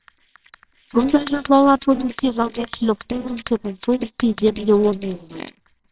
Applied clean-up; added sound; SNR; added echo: neural separator model SepFormer WHAMR!.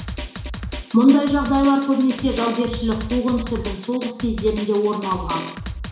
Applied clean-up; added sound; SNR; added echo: none; Drum; 10 dB; reverberation time 0.7 s.